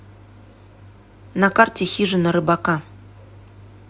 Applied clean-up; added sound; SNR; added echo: none; none; none; none.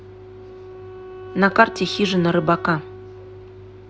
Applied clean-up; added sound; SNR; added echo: none; Wind instrument, woodwind instrument; 15 dB; none.